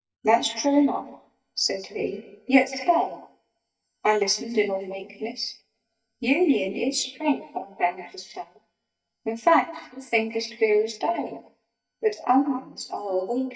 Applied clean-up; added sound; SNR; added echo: neural mask model DeepFilterNet 3.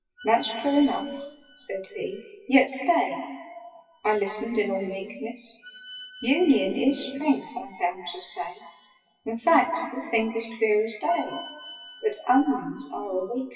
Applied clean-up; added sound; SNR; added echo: classical method WPE with log-MMSE.